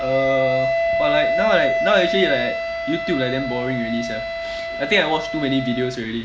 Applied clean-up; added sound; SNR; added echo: none; Wind instrument, woodwind instrument; 1 dB; none.